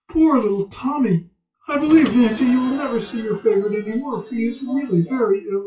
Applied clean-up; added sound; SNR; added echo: classical method WPE with log-MMSE.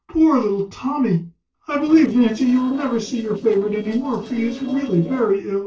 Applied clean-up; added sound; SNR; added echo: neural separator model SepFormer DNS4.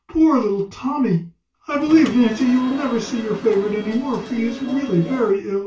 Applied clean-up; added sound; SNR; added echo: none; Subway, metro, underground / Sliding door; 13 dB; reverberation time 0.2 s.